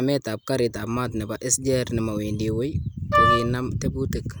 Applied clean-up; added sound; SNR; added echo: none; Wind instrument, woodwind instrument; -4 dB; none.